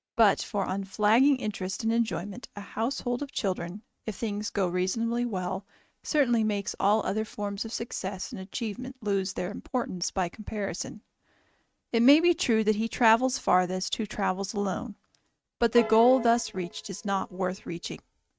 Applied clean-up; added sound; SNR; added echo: neural mask model RNNoise.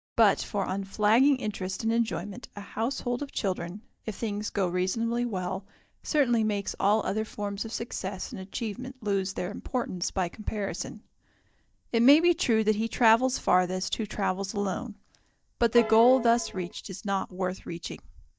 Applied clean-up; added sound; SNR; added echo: neural mask model DeepFilterNet 3.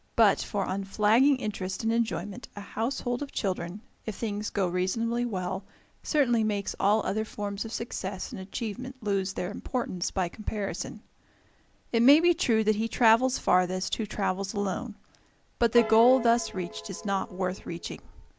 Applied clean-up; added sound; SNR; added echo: none; Piano; 12 dB; none.